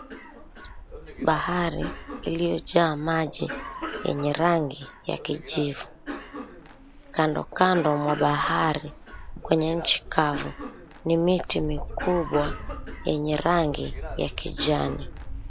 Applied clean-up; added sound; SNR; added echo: none; Wind / Bird + Cough; 10 dB; none.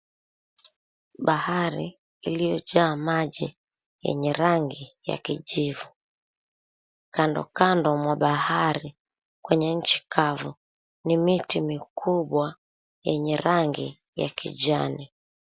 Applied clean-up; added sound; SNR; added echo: none; none; none; none.